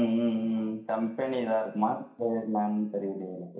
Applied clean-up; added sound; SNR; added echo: none; none; none; reverberation time 0.5 s.